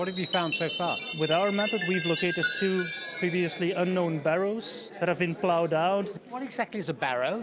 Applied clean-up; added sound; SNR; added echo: none; Chime; 7 dB; none.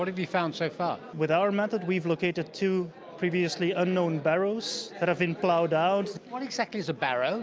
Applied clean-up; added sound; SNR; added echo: none; none; none; none.